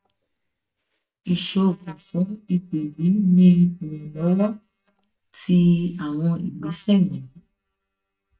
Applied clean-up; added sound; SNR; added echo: neural mask model DeepFilterNet 3.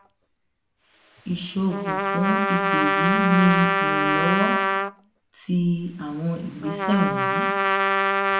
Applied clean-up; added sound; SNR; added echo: none; Trumpet; -2 dB; reverberation time 0.7 s.